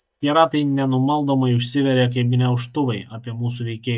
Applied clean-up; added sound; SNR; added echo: neural mask model DeepFilterNet 3.